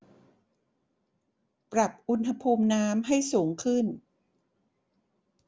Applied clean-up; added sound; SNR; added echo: none; none; none; none.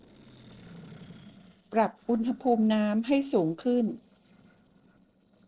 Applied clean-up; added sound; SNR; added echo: neural separator model SepFormer DNS4.